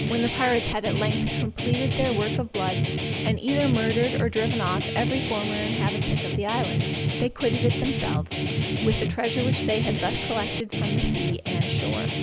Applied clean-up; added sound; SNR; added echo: none; Guitar; -2 dB; none.